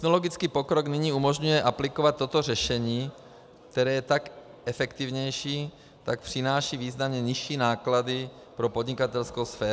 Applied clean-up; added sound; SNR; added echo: none; none; none; none.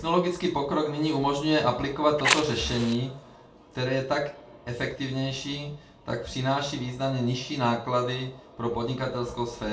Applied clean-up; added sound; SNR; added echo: none; Fire; 2 dB; reverberation time 0.3 s.